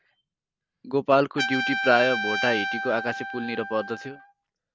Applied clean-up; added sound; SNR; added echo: none; Trumpet; 5 dB; none.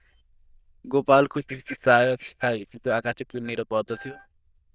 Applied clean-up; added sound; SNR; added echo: neural diffusion model UNIVERSE++.